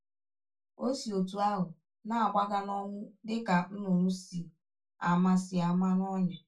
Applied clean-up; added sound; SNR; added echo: none; none; none; reverberation time 0.2 s.